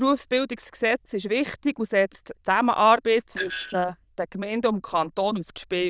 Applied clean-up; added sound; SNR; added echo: neural diffusion model UNIVERSE++.